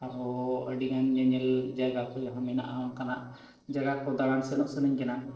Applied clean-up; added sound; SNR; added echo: neural separator model SepFormer DNS4.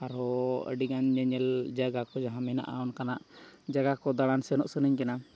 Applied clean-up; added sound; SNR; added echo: none; none; none; none.